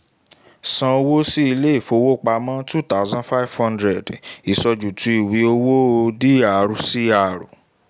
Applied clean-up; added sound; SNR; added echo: none; none; none; none.